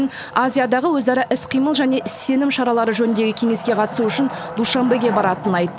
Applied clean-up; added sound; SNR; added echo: none; Wood; 12 dB; none.